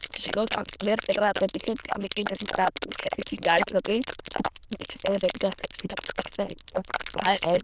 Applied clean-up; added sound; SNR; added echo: neural diffusion model UNIVERSE++.